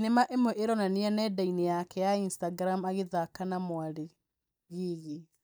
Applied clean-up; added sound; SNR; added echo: neural mask model DeepFilterNet 3.